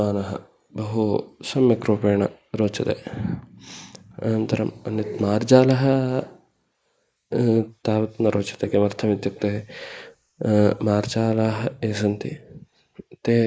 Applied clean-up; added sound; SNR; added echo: neural mask model Resemble Enhance denoiser.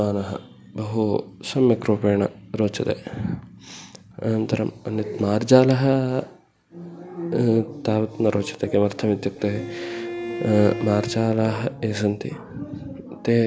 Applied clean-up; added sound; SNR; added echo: none; Bowed string instrument; 9 dB; none.